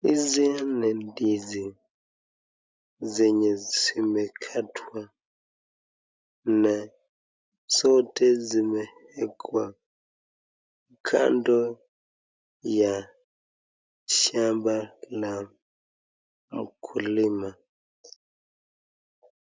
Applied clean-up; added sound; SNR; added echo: none; none; none; none.